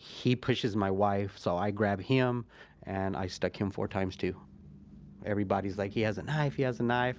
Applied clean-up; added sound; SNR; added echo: none; none; none; none.